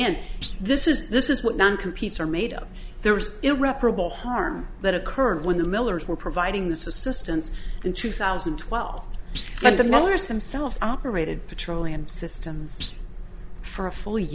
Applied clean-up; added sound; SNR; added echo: none; Thump, thud; 20 dB; none.